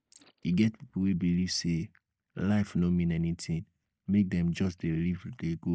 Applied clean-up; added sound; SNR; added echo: neural mask model DeepFilterNet 3.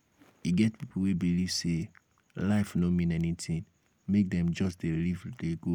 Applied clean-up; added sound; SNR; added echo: none; none; none; none.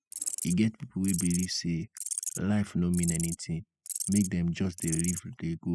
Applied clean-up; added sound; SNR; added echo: classical method spectral subtraction.